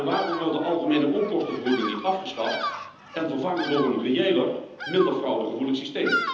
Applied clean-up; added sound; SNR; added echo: none; Bird vocalization, bird call, bird song; 9 dB; reverberation time 0.9 s.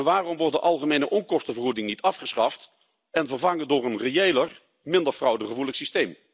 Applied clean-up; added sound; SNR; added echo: none; none; none; none.